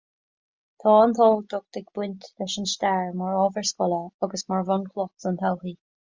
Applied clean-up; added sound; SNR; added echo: none; none; none; none.